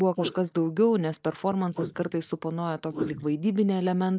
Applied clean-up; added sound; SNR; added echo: neural mask model Resemble Enhance denoiser.